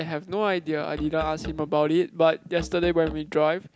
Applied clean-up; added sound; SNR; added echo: none; Musical instrument; 16 dB; none.